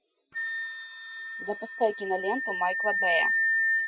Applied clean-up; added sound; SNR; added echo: classical method Wiener filter.